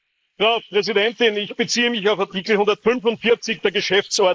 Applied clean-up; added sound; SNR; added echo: neural mask model Resemble Enhance denoiser.